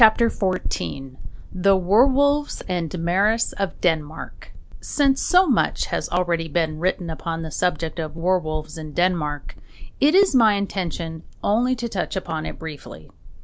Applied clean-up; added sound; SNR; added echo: none; none; none; none.